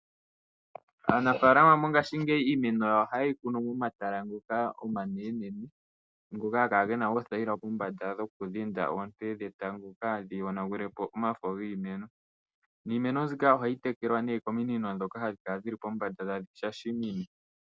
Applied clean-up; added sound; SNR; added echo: none; none; none; none.